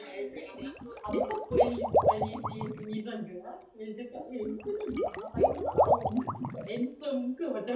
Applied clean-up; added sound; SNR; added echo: none; Water / Liquid; -4 dB; reverberation time 0.5 s.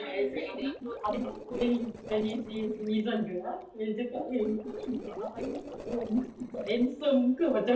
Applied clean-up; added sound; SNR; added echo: neural separator model SepFormer DNS4.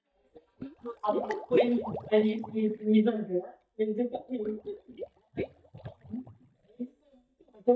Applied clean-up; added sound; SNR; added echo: neural mask model DeepFilterNet 3.